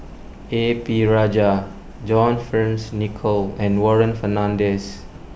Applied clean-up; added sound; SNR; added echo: none; none; none; none.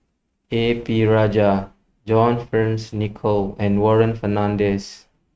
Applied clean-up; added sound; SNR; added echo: neural mask model RNNoise.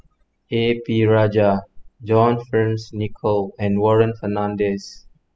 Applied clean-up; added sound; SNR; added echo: classical method spectral subtraction.